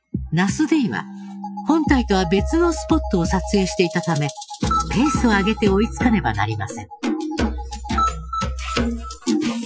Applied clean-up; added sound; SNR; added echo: classical method Wiener filter.